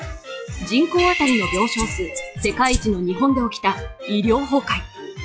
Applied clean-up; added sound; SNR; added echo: classical method log-MMSE.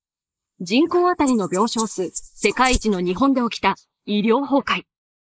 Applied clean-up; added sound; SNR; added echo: neural mask model Resemble Enhance denoiser.